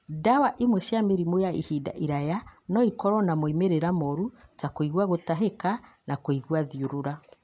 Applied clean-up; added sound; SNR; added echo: none; none; none; none.